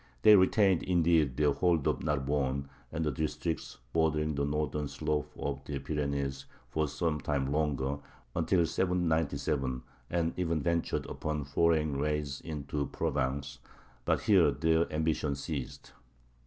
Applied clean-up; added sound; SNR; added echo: none; none; none; none.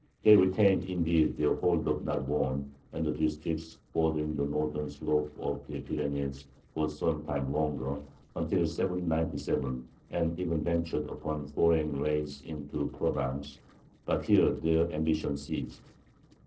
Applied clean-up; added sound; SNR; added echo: neural separator model SepFormer DNS4.